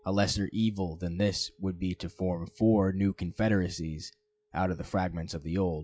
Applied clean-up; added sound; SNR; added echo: classical method log-MMSE.